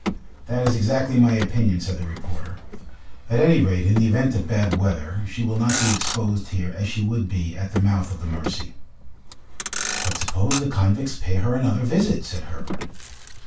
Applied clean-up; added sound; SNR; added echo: none; Motor vehicle (road); 11 dB; reverberation time 0.2 s.